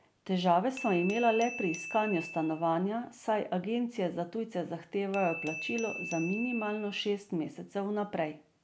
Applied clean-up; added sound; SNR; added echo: none; Glass / Bell; 12 dB; none.